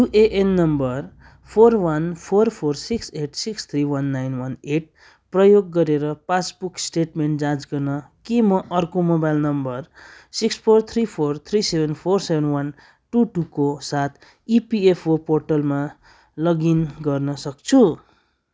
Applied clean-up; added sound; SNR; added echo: none; none; none; none.